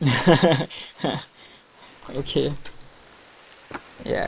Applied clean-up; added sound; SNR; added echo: neural mask model Resemble Enhance denoiser.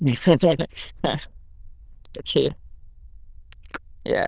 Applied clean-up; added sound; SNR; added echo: neural diffusion model UNIVERSE++.